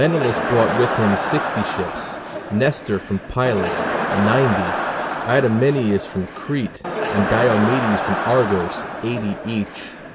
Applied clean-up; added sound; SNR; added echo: none; Crowd; 3 dB; none.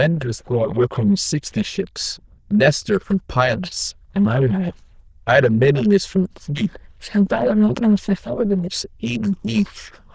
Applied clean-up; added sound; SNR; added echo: neural diffusion model UNIVERSE++.